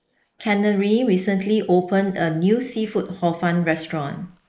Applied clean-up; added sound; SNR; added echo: neural mask model Resemble Enhance denoiser.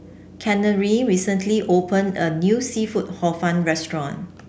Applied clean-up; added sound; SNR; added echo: none; none; none; none.